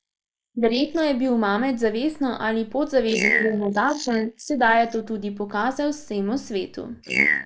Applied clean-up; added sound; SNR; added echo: neural mask model Resemble Enhance denoiser.